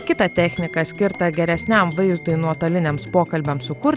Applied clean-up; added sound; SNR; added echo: none; Bell; 13 dB; none.